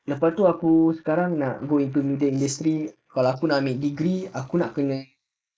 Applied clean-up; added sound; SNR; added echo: neural mask model Resemble Enhance denoiser.